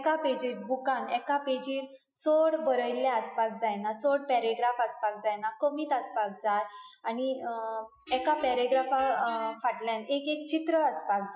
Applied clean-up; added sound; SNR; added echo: classical method Wiener filter.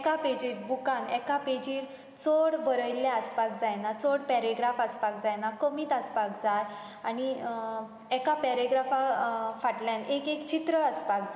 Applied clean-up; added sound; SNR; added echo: none; none; none; none.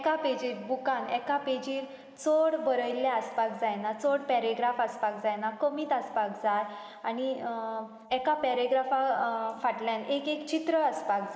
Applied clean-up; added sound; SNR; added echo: neural mask model Resemble Enhance denoiser.